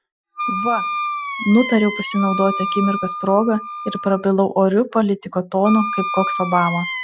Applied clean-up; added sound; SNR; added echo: classical method Wiener filter.